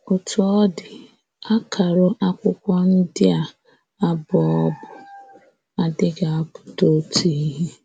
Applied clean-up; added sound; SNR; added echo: none; none; none; none.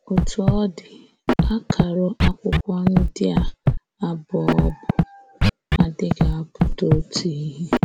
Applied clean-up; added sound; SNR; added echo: none; Scratching (performance technique); -3 dB; none.